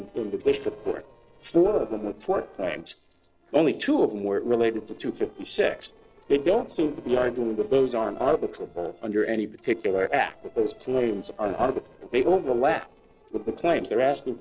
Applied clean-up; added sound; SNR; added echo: neural separator model SepFormer DNS4.